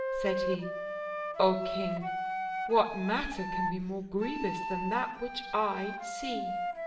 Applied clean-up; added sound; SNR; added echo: none; Wind instrument, woodwind instrument; 3 dB; reverberation time 0.9 s.